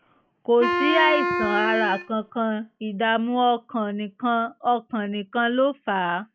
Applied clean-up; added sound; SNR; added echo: classical method log-MMSE.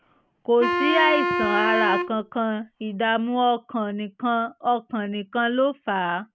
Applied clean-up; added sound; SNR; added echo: none; Wind instrument, woodwind instrument; 2 dB; none.